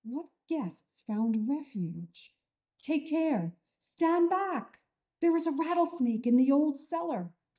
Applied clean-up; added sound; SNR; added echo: neural mask model DeepFilterNet 3.